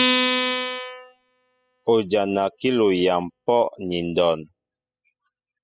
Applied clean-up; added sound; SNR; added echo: classical method spectral subtraction.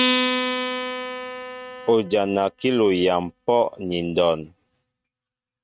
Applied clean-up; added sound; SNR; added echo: neural mask model RNNoise.